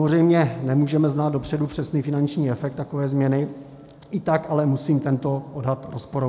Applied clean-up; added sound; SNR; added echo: none; none; none; none.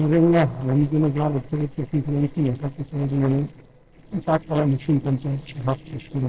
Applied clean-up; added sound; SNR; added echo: neural separator model SepFormer DNS4.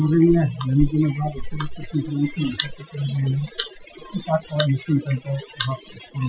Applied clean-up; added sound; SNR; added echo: classical method Wiener filter.